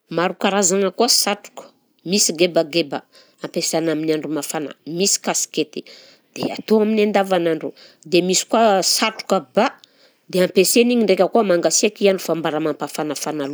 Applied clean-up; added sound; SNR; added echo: none; none; none; none.